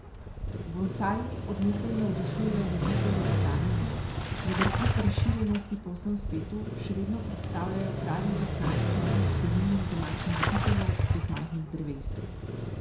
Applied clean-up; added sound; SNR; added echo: none; Engine starting / Motorcycle; -3 dB; reverberation time 0.6 s.